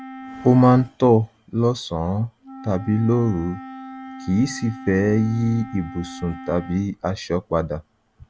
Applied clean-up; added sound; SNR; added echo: none; Wind instrument, woodwind instrument; 17 dB; none.